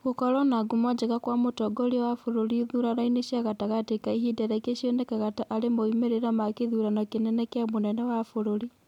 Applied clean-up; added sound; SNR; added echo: none; none; none; none.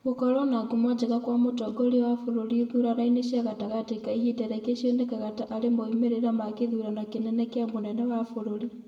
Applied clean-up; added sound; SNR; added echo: none; none; none; reverberation time 0.7 s.